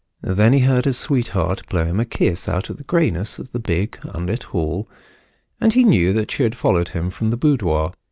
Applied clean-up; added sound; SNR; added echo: none; Crackle; 20 dB; none.